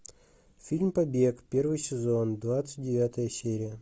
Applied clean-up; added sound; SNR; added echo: none; none; none; none.